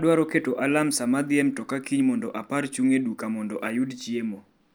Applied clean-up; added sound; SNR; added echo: none; none; none; none.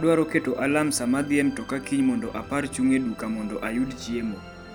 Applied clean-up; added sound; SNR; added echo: none; Musical instrument; 16 dB; none.